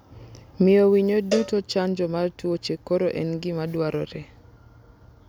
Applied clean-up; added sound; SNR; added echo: none; Cowbell; 12 dB; none.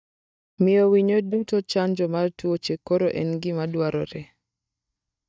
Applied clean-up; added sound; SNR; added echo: neural mask model DeepFilterNet 3.